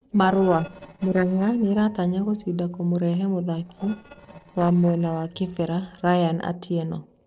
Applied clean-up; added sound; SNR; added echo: neural separator model SepFormer DNS4.